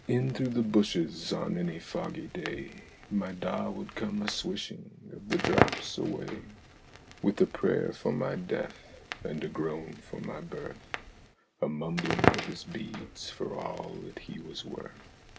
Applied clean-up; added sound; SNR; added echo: none; Crackle; 4 dB; none.